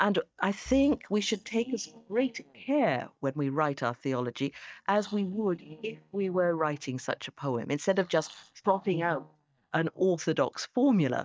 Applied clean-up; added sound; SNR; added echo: neural mask model DeepFilterNet 3.